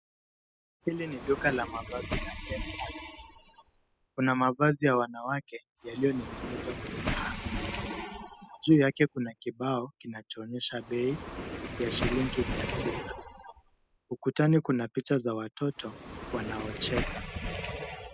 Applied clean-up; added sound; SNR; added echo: classical method spectral subtraction.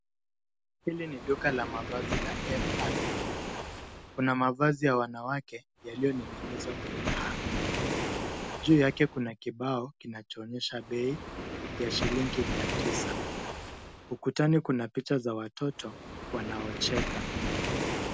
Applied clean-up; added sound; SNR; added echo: none; Waves, surf; 3 dB; none.